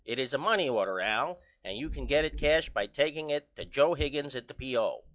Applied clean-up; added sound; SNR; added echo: classical method log-MMSE.